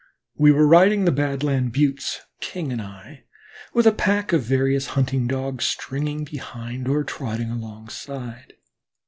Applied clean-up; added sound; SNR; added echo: none; none; none; none.